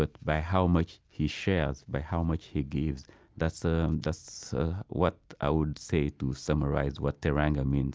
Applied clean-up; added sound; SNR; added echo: none; none; none; none.